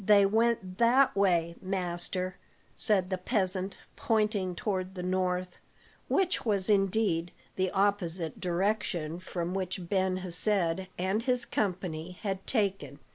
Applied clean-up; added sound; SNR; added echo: none; none; none; none.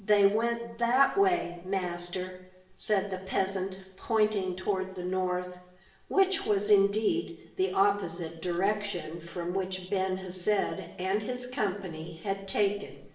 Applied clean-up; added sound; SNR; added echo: none; none; none; reverberation time 0.7 s.